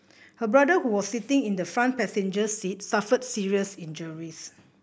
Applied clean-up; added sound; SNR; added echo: none; none; none; none.